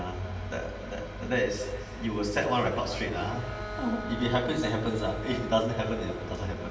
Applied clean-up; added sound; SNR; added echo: none; Bowed string instrument; 14 dB; reverberation time 1.9 s.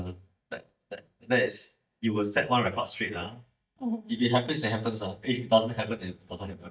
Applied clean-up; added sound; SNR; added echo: neural mask model DeepFilterNet 3.